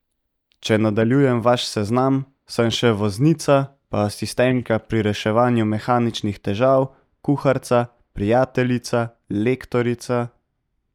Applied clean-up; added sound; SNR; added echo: neural mask model DeepFilterNet 3.